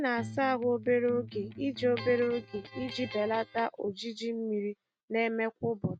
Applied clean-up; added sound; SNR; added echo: neural mask model RNNoise.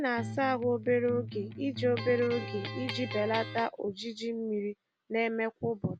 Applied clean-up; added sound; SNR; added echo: none; Electric guitar; 8 dB; none.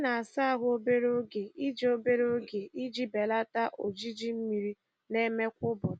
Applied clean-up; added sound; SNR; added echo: none; none; none; none.